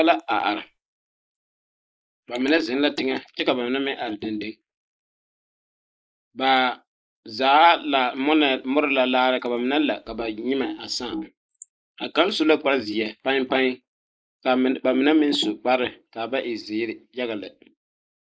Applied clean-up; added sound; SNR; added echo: neural mask model Resemble Enhance denoiser.